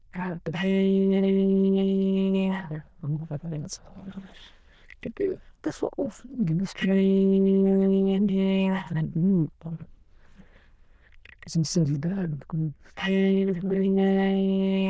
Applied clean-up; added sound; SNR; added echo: neural diffusion model UNIVERSE++.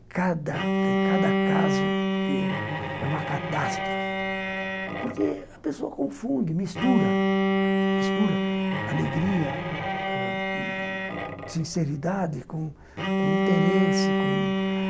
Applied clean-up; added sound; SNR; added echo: none; Bowed string instrument; -4 dB; none.